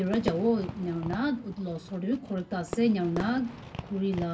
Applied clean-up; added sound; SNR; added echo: none; Fireworks; 10 dB; reverberation time 0.2 s.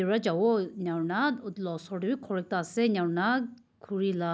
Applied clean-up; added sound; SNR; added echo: none; none; none; none.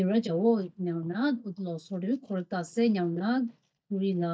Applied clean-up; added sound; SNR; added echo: neural mask model DeepFilterNet 3.